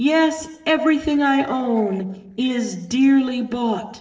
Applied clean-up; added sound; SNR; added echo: neural separator model SepFormer DNS4.